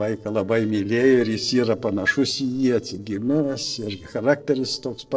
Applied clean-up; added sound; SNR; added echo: neural separator model SepFormer DNS4.